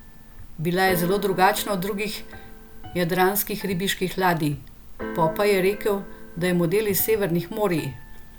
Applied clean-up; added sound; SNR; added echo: none; Keyboard (musical); 14 dB; none.